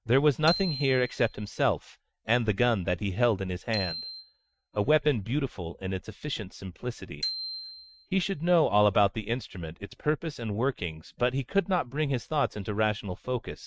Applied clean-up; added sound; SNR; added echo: neural mask model RNNoise.